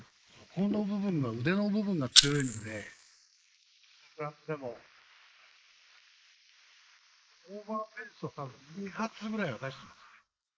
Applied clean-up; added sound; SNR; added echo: neural mask model Resemble Enhance denoiser.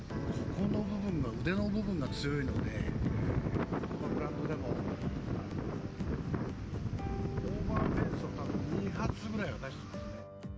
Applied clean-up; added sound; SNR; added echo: none; none; none; none.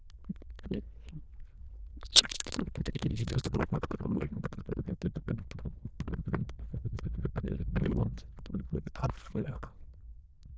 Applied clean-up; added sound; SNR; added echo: neural diffusion model UNIVERSE++.